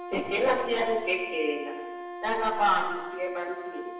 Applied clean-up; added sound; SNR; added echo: none; Wind instrument, woodwind instrument; 10 dB; reverberation time 1.0 s.